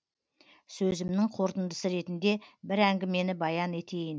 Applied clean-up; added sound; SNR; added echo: none; none; none; none.